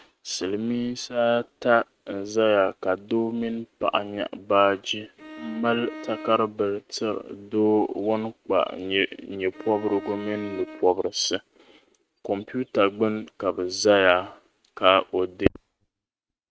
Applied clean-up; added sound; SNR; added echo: neural mask model RNNoise.